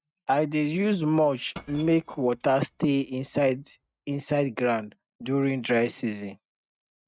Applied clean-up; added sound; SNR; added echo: neural mask model RNNoise.